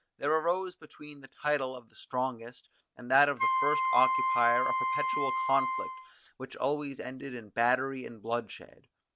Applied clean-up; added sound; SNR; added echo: none; Wind instrument, woodwind instrument; -2 dB; none.